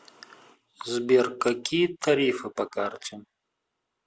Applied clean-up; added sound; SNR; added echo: none; none; none; none.